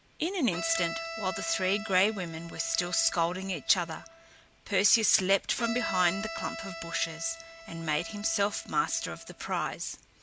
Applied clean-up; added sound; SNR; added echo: none; Bowed string instrument; 11 dB; none.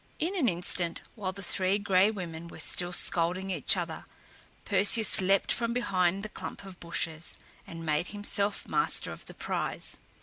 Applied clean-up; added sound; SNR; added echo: none; none; none; none.